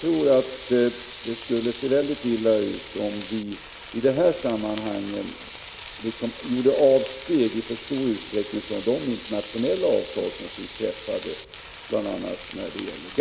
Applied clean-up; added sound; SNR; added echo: none; Frying (food); 10 dB; none.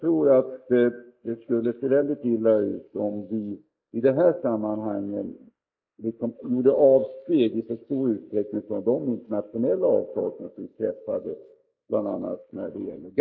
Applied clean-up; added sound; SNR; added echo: neural mask model Resemble Enhance denoiser.